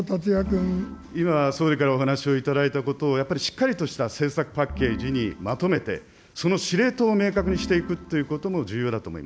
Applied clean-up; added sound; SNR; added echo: none; Organ; 11 dB; none.